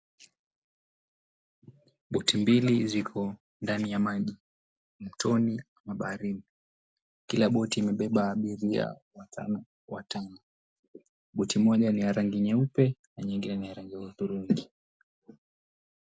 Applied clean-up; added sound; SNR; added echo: none; none; none; none.